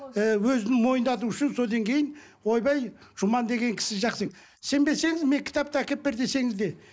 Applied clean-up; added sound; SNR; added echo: neural mask model Resemble Enhance denoiser.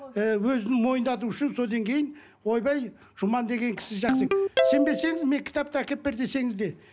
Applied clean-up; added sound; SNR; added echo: none; Ringtone; 5 dB; none.